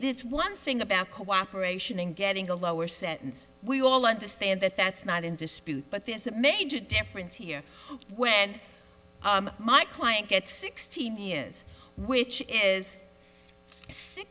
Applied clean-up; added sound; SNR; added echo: none; none; none; none.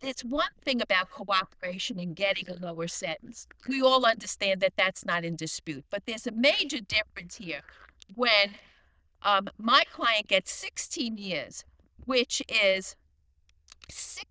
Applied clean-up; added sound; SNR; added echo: neural diffusion model UNIVERSE++.